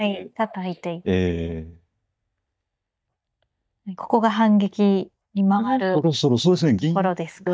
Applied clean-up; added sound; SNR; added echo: neural mask model DeepFilterNet 3.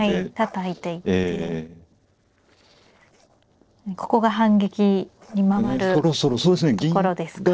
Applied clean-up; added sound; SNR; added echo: neural separator model SepFormer DNS4.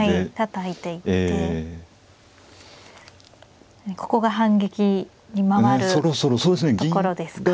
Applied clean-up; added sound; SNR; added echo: none; none; none; none.